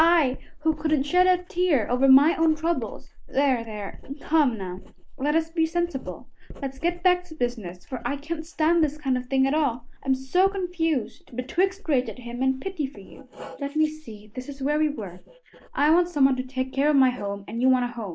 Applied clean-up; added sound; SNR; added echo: neural mask model Resemble Enhance denoiser.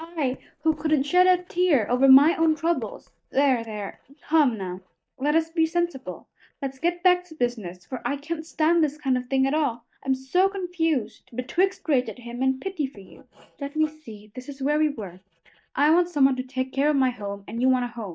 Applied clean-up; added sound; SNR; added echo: neural mask model DeepFilterNet 3.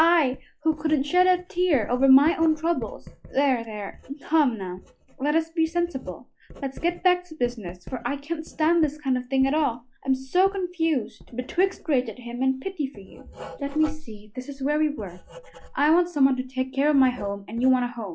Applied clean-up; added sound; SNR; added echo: classical method log-MMSE.